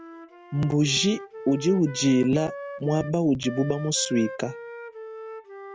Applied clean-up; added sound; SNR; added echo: none; Wind instrument, woodwind instrument; 14 dB; none.